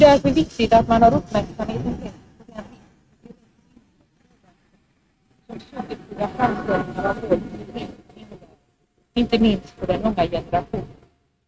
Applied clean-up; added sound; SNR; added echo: neural mask model RNNoise.